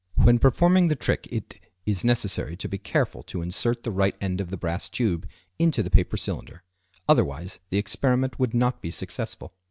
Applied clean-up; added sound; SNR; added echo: none; none; none; none.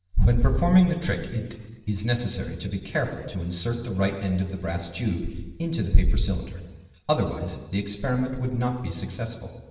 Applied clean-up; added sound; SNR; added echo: none; none; none; reverberation time 1.2 s.